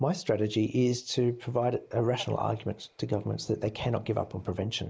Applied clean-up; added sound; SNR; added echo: neural mask model Resemble Enhance denoiser.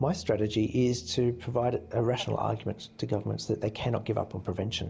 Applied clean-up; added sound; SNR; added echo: none; Fowl + Bass guitar; 19 dB; none.